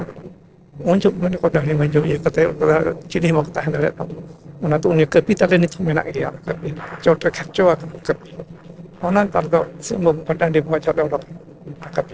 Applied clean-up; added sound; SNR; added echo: neural separator model SepFormer DNS4.